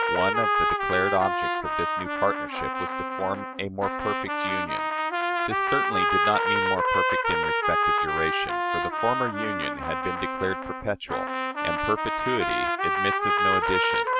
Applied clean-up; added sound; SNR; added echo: none; Trumpet; -5 dB; none.